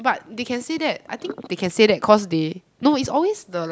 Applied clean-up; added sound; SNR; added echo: none; none; none; none.